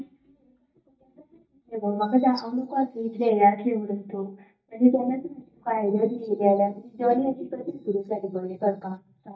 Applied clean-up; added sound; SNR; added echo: neural mask model DeepFilterNet 3.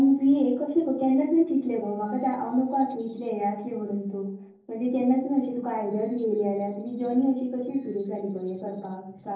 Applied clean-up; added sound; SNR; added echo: neural separator model SepFormer DNS4.